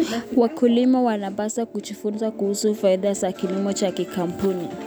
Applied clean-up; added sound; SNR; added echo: none; none; none; none.